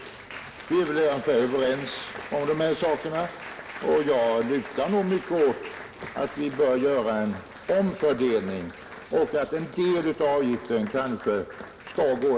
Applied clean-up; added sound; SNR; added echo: none; Applause; 16 dB; reverberation time 1.2 s.